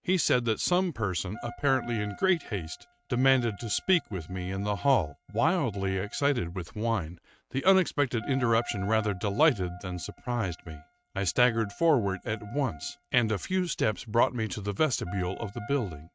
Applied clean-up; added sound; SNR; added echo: neural mask model RNNoise.